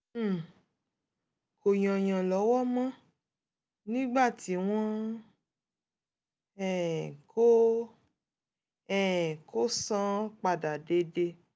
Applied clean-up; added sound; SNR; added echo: none; none; none; none.